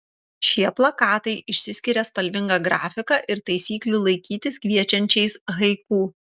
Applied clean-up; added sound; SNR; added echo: none; none; none; none.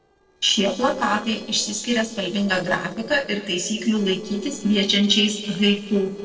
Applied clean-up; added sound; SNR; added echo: neural separator model SepFormer DNS4.